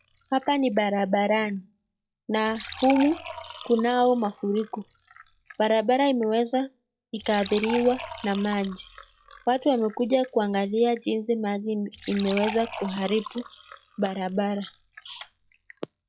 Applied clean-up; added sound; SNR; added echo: classical method log-MMSE.